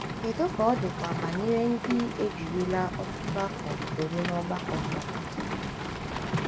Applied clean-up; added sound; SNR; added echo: none; Rain; 2 dB; none.